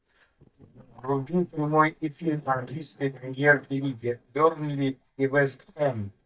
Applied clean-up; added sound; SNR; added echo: neural mask model DeepFilterNet 3.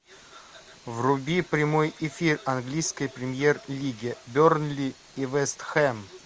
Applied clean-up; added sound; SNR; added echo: none; none; none; none.